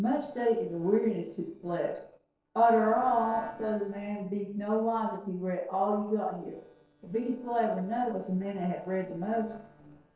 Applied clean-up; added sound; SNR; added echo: neural separator model SepFormer DNS4.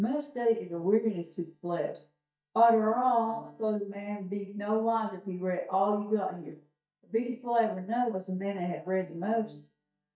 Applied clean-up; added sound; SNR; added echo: neural mask model DeepFilterNet 3.